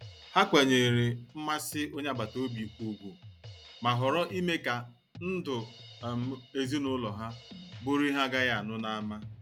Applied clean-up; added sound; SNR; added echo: none; Drum kit; 17 dB; none.